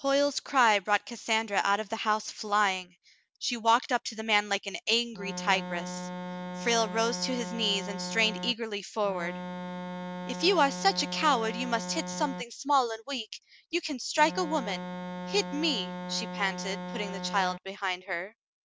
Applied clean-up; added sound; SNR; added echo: none; Organ; 7 dB; none.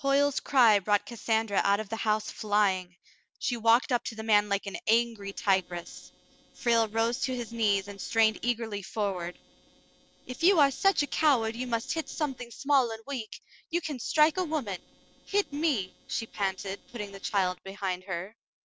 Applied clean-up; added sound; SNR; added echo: neural separator model SepFormer DNS4.